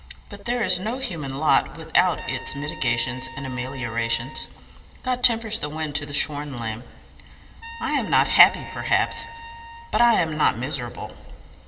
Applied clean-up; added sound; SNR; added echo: none; Trumpet; 17 dB; reverberation time 2.5 s.